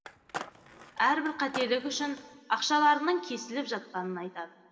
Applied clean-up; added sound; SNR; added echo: none; Skateboard; 13 dB; reverberation time 1.5 s.